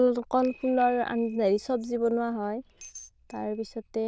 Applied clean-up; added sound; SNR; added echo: neural diffusion model UNIVERSE++.